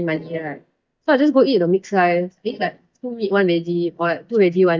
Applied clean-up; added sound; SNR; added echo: neural mask model DeepFilterNet 3.